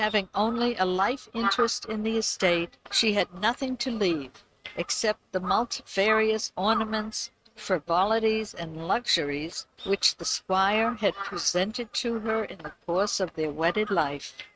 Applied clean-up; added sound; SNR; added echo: neural mask model RNNoise.